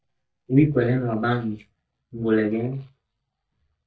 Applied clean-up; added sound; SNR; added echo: neural mask model DeepFilterNet 3.